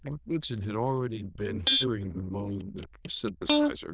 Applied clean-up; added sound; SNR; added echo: neural diffusion model UNIVERSE++.